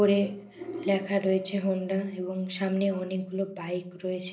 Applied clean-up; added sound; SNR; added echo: none; none; none; reverberation time 0.5 s.